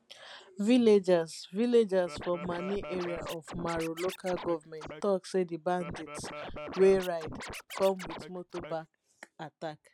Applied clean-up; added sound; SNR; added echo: none; Scratching (performance technique); 12 dB; none.